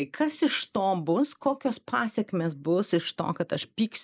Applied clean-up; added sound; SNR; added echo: neural mask model Resemble Enhance denoiser.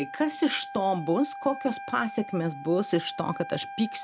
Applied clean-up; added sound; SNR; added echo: none; Wind instrument, woodwind instrument; 12 dB; none.